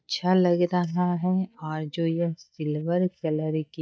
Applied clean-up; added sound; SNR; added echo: neural mask model DeepFilterNet 3.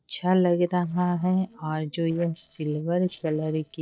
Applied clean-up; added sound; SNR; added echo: neural separator model SepFormer DNS4.